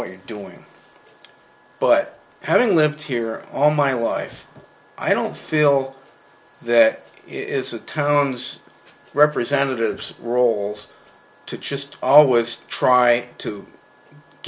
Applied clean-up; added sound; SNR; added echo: none; none; none; none.